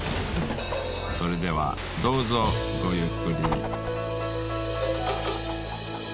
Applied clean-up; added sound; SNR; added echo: none; none; none; none.